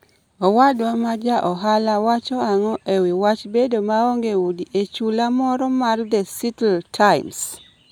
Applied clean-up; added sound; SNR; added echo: none; none; none; none.